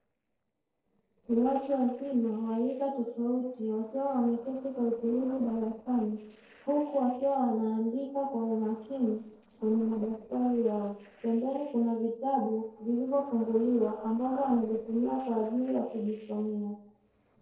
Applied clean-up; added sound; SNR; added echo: neural separator model SepFormer DNS4.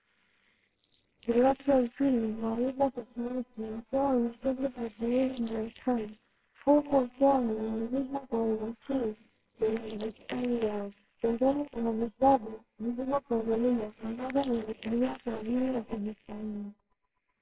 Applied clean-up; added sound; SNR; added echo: neural separator model SepFormer WHAMR!.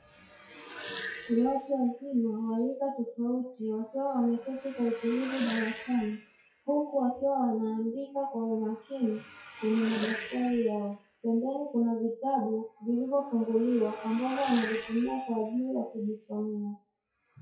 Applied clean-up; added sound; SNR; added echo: classical method WPE with log-MMSE.